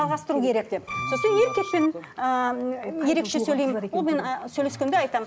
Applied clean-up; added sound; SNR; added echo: none; Bowed string instrument; 6 dB; none.